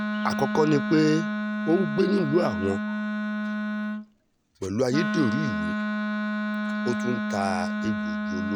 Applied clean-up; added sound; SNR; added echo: none; Wind instrument, woodwind instrument; 1 dB; none.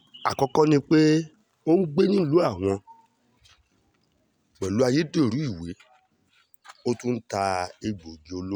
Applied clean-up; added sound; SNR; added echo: none; none; none; none.